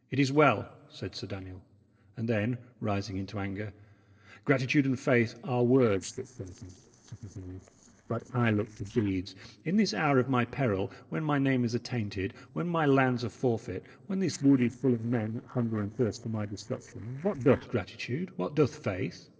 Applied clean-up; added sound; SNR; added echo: neural separator model SepFormer DNS4.